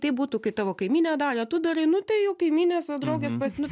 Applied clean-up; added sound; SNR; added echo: none; none; none; none.